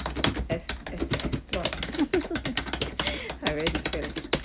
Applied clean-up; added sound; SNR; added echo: none; Computer keyboard; -3 dB; none.